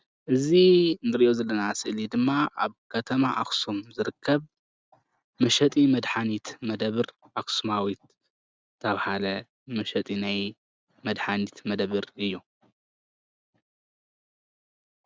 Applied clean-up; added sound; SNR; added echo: none; none; none; none.